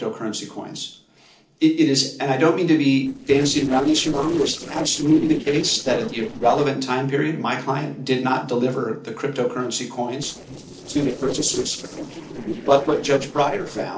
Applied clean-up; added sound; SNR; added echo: neural separator model SepFormer DNS4.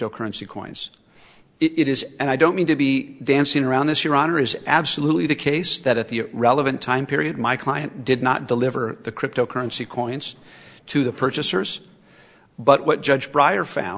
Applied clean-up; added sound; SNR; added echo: none; none; none; none.